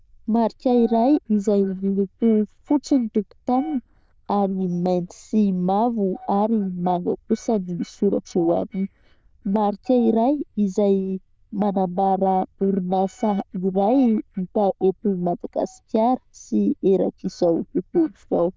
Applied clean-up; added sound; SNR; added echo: neural diffusion model UNIVERSE++.